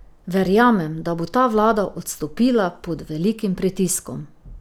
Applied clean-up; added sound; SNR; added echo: none; none; none; none.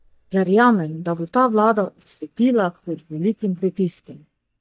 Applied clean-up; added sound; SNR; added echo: neural mask model DeepFilterNet 3.